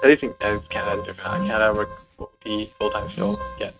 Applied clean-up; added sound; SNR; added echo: neural mask model RNNoise.